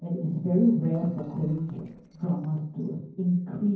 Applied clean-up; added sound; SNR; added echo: neural separator model SepFormer DNS4.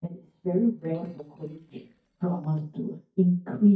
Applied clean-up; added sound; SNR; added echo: neural mask model DeepFilterNet 3.